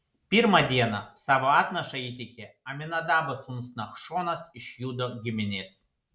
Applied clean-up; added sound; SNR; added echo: none; none; none; none.